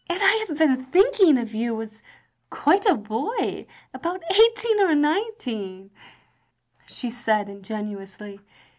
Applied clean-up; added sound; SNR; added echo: none; none; none; none.